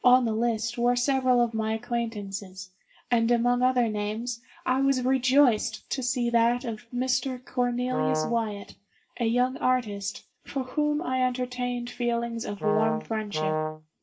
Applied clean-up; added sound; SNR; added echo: none; Brass instrument; 3 dB; reverberation time 0.2 s.